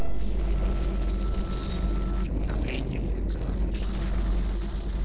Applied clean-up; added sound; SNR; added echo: neural separator model SepFormer DNS4.